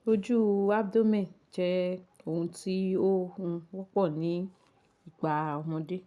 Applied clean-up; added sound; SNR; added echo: none; none; none; none.